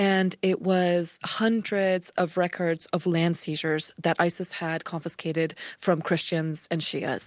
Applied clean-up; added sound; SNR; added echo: none; none; none; none.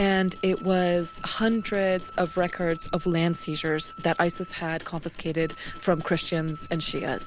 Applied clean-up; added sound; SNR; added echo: none; Tools + Wind instrument, woodwind instrument; 14 dB; none.